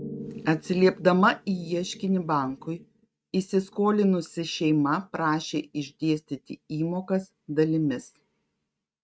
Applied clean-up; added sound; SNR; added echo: neural mask model RNNoise.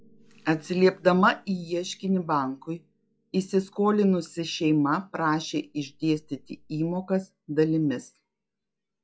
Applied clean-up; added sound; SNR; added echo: classical method log-MMSE.